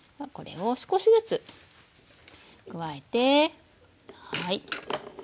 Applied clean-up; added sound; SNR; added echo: none; none; none; none.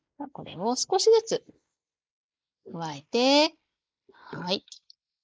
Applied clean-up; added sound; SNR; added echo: neural mask model Resemble Enhance denoiser.